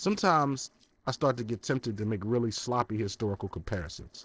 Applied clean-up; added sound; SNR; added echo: neural separator model SepFormer DNS4.